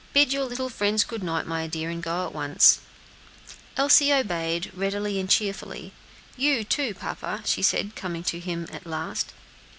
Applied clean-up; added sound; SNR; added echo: none; none; none; none.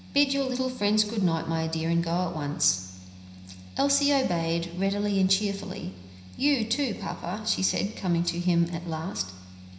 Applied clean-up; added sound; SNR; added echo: none; Organ; 17 dB; reverberation time 0.9 s.